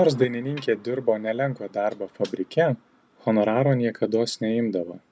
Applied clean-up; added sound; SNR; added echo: none; none; none; none.